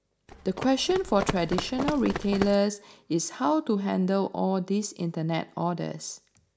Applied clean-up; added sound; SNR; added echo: none; Run; 6 dB; none.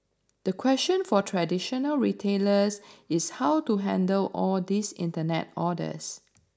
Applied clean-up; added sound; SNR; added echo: none; none; none; none.